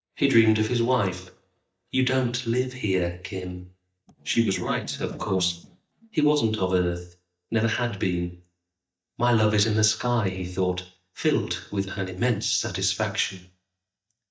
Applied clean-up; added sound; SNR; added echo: neural mask model DeepFilterNet 3.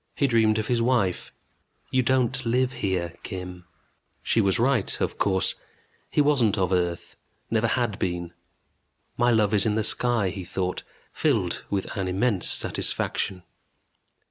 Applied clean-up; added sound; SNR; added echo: none; none; none; none.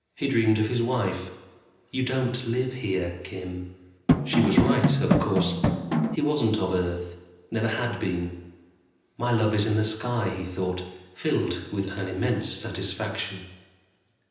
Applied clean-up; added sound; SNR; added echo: none; Drum; -5 dB; reverberation time 0.9 s.